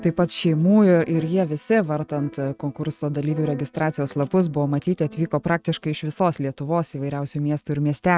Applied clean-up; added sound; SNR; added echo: neural mask model RNNoise.